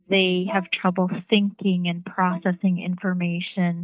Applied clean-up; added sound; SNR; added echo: neural mask model DeepFilterNet 3.